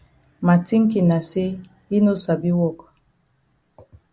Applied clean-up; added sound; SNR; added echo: none; none; none; none.